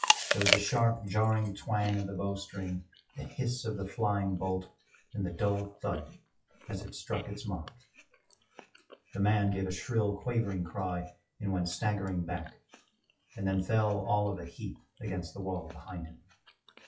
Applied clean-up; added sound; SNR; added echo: classical method WPE with log-MMSE.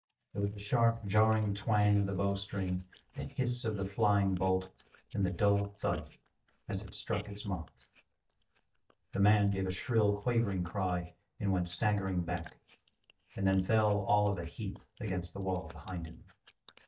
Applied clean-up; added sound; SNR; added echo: neural mask model DeepFilterNet 3.